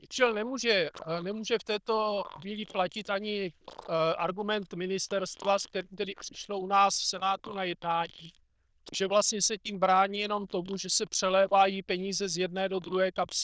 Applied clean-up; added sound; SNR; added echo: neural diffusion model UNIVERSE++.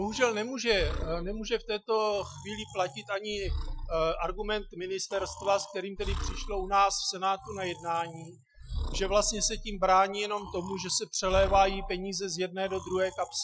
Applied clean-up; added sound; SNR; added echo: classical method Wiener filter.